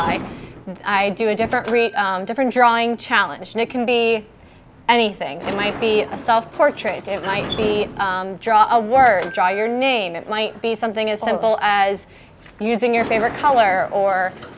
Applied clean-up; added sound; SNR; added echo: none; Sliding door; 15 dB; none.